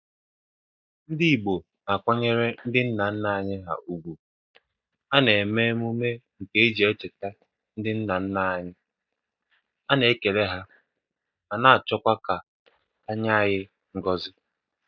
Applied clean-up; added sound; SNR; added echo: neural mask model DeepFilterNet 3.